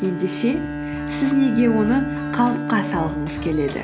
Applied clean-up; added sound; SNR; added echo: none; Bowed string instrument; 6 dB; none.